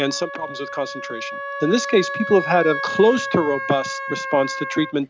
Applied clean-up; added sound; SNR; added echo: none; Wind instrument, woodwind instrument; 8 dB; none.